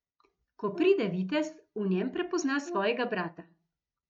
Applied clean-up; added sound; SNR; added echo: neural mask model RNNoise.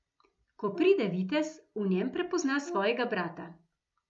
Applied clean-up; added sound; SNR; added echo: none; Brass instrument; 14 dB; none.